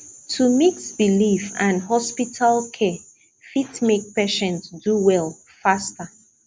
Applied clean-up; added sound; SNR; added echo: none; none; none; none.